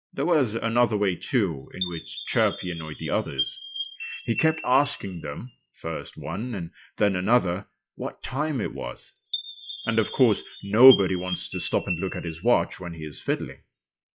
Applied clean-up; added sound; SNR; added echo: classical method log-MMSE.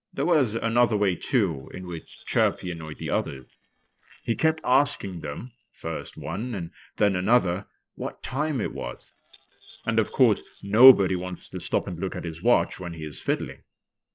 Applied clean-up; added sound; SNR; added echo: neural separator model SepFormer DNS4.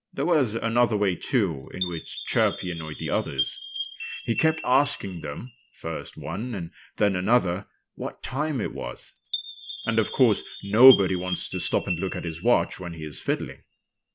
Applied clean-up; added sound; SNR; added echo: none; Chime; 12 dB; none.